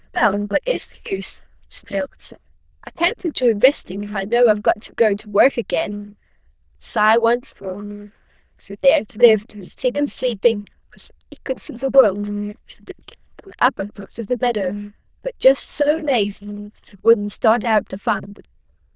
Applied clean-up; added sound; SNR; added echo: neural diffusion model UNIVERSE++.